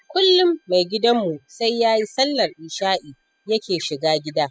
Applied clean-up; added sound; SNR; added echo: classical method spectral subtraction.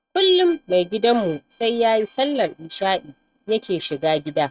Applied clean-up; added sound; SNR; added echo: neural mask model RNNoise.